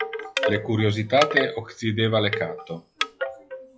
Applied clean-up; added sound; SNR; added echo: classical method log-MMSE.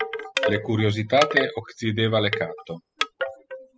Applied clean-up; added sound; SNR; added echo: classical method spectral subtraction.